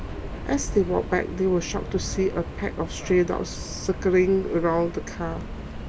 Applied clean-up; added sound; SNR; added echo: none; Subway, metro, underground; 8 dB; none.